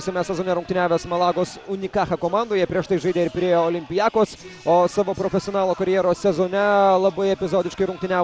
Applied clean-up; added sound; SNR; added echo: none; none; none; none.